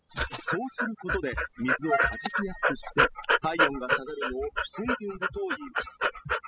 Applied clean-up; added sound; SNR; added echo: classical method spectral subtraction.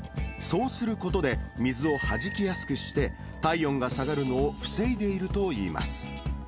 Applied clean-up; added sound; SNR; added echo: none; none; none; none.